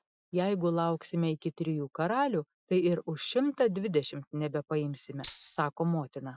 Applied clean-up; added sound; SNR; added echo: classical method Wiener filter.